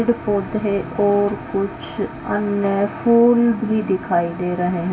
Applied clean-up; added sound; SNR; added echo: none; none; none; reverberation time 0.2 s.